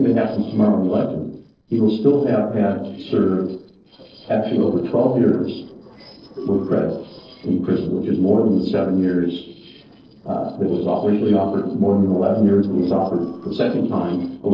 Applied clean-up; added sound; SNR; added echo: neural separator model SepFormer DNS4.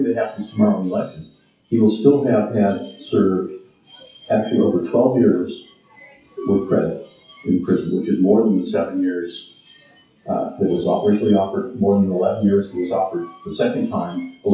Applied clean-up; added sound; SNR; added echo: classical method WPE with log-MMSE.